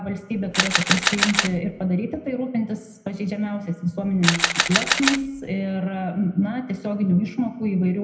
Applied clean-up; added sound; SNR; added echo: none; Camera; -1 dB; reverberation time 0.8 s.